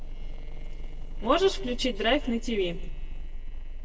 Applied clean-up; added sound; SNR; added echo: neural separator model SepFormer DNS4.